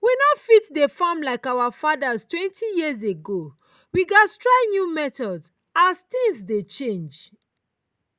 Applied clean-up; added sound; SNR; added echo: none; none; none; none.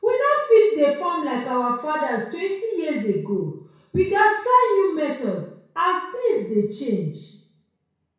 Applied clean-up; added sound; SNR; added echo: none; none; none; reverberation time 0.6 s.